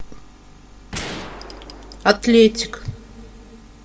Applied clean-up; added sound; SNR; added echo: none; Gunshot, gunfire; 13 dB; reverberation time 1.8 s.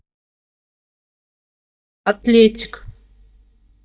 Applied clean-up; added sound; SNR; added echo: neural mask model DeepFilterNet 3.